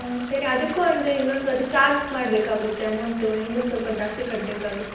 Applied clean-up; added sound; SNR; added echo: none; Stream / Liquid; 14 dB; reverberation time 0.9 s.